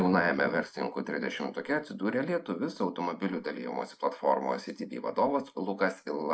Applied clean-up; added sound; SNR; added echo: neural mask model Resemble Enhance denoiser.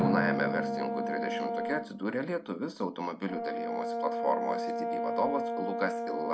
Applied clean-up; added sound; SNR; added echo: none; Drum + Brass instrument; -1 dB; none.